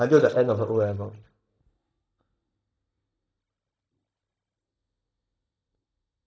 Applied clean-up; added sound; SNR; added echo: neural mask model DeepFilterNet 3.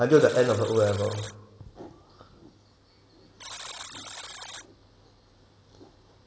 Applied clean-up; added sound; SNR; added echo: none; Alarm; 16 dB; reverberation time 1.1 s.